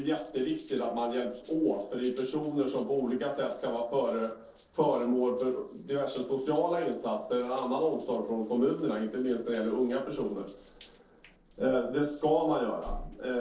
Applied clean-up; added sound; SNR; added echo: neural separator model SepFormer DNS4.